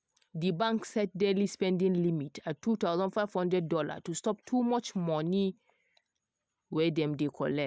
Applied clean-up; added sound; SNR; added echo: none; none; none; none.